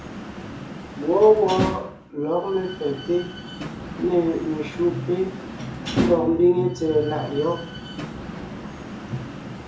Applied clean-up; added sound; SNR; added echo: none; Slam; 9 dB; reverberation time 0.6 s.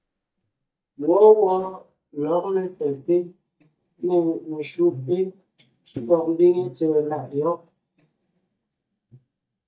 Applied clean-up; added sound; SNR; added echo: neural mask model DeepFilterNet 3.